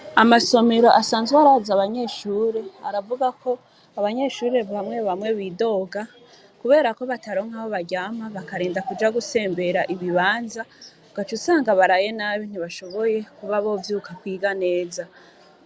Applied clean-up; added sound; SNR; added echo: none; none; none; none.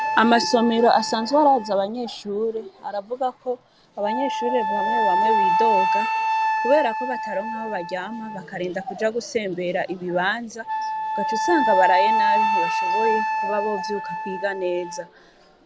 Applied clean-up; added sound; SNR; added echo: none; Wind instrument, woodwind instrument; 1 dB; none.